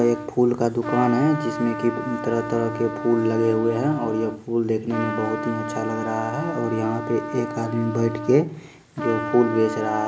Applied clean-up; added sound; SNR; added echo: none; Trumpet; 8 dB; none.